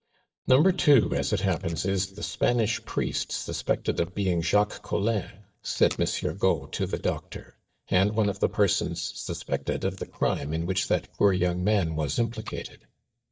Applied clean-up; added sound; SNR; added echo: neural mask model DeepFilterNet 3.